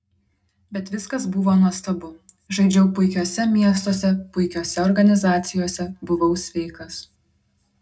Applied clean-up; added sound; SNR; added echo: none; none; none; reverberation time 0.2 s.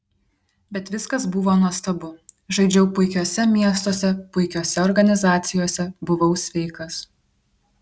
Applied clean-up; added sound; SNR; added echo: none; none; none; none.